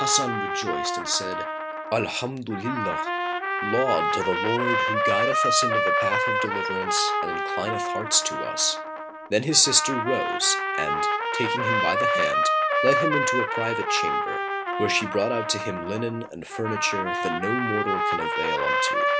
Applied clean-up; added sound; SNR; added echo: none; Trumpet; -2 dB; none.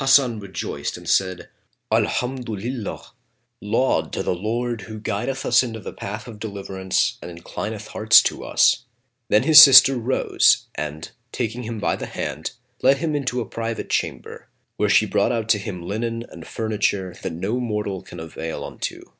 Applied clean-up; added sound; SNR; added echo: none; none; none; none.